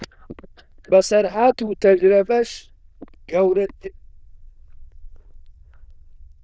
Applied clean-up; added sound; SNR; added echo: neural diffusion model UNIVERSE++.